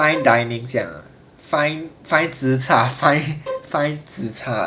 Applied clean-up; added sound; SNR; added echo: none; Bowed string instrument; 14 dB; none.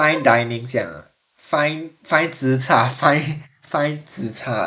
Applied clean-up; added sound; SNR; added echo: neural mask model Resemble Enhance denoiser.